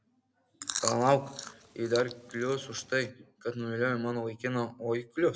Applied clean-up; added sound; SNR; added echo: none; Chewing, mastication; 9 dB; none.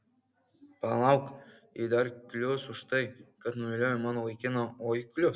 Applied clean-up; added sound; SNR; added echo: none; none; none; none.